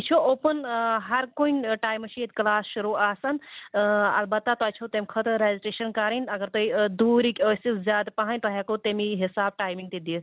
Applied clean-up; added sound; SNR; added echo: none; none; none; none.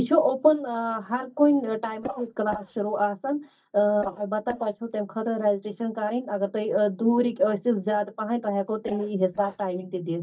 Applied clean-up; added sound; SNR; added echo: neural mask model DeepFilterNet 3.